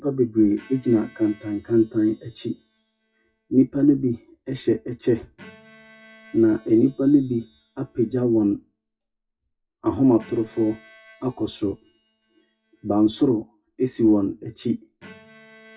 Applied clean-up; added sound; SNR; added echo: classical method WPE with log-MMSE.